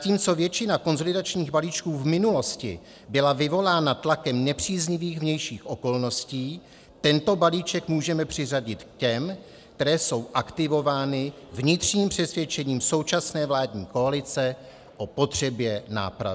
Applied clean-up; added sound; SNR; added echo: none; none; none; none.